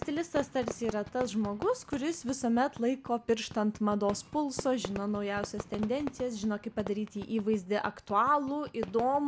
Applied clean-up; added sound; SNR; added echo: none; Fireworks; 13 dB; none.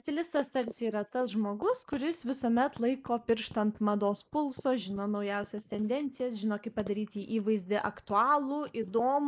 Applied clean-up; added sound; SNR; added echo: neural mask model Resemble Enhance denoiser.